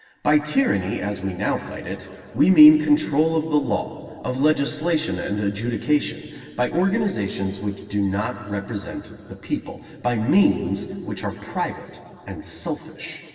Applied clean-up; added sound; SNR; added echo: none; none; none; reverberation time 2.4 s.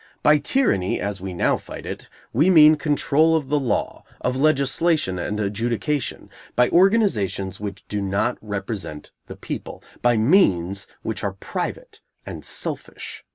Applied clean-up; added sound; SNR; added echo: none; none; none; none.